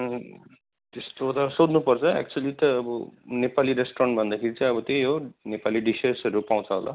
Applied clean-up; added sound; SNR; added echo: none; none; none; none.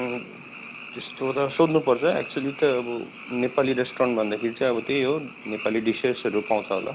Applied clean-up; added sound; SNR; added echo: none; Frog; 15 dB; none.